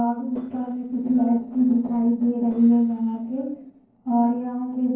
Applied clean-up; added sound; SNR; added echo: neural separator model SepFormer DNS4.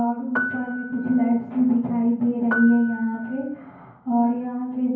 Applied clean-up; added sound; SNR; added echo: none; Piano; 10 dB; reverberation time 0.9 s.